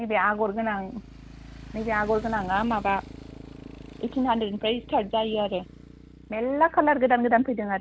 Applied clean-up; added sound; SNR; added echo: none; Motorcycle; 17 dB; none.